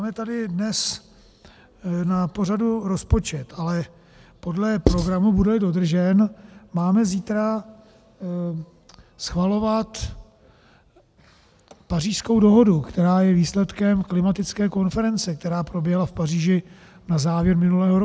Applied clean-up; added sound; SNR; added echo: none; Writing; 1 dB; none.